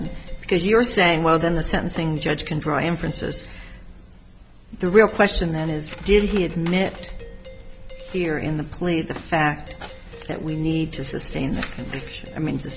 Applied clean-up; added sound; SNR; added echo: none; Cutlery, silverware + Doorbell; 20 dB; none.